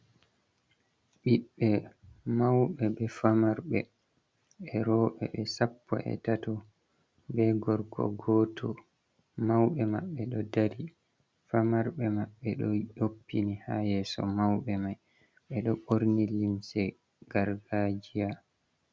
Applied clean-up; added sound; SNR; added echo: none; none; none; none.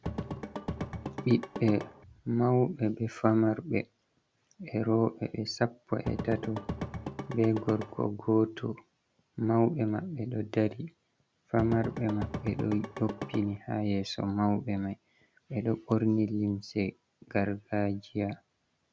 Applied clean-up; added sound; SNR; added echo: none; Drum / Drum kit; 7 dB; none.